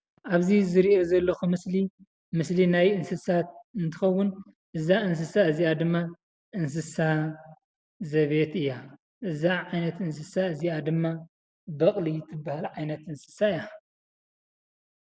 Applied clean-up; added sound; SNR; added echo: none; none; none; none.